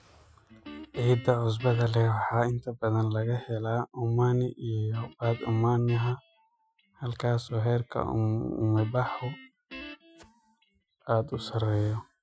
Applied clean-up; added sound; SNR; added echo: classical method Wiener filter.